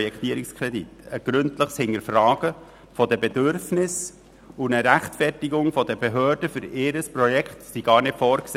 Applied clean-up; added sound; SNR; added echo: none; none; none; none.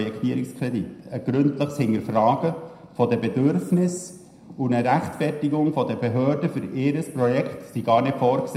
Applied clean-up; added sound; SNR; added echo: none; none; none; reverberation time 0.7 s.